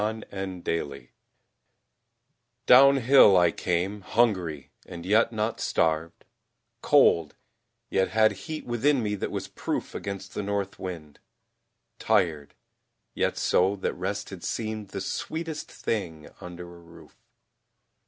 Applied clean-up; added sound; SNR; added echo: none; none; none; none.